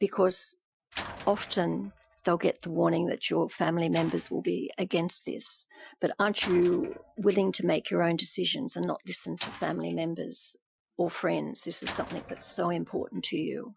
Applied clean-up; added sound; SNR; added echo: classical method Wiener filter.